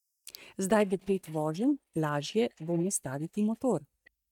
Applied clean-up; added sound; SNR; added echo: neural mask model DeepFilterNet 3.